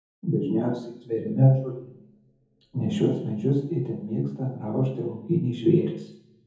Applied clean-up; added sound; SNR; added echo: none; none; none; reverberation time 0.7 s.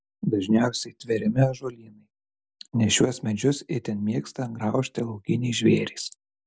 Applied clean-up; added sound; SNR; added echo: none; none; none; none.